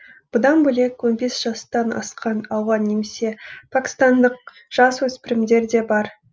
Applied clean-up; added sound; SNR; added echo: none; none; none; none.